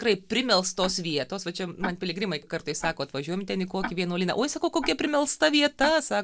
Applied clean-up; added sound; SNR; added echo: none; Tick-tock; 15 dB; none.